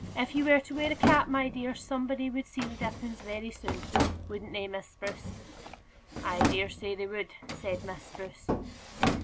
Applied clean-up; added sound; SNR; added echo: none; Drawer open or close; 2 dB; none.